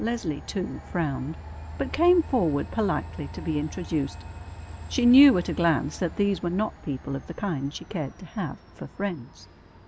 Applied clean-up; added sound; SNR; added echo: none; Train; 14 dB; none.